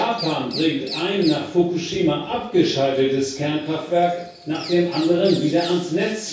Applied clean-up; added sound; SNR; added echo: none; Bird vocalization, bird call, bird song; 17 dB; reverberation time 0.6 s.